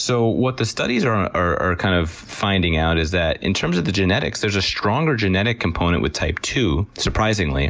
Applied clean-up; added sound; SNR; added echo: none; none; none; none.